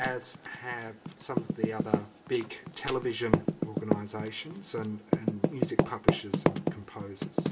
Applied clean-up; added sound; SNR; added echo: none; Typing; -5 dB; reverberation time 0.7 s.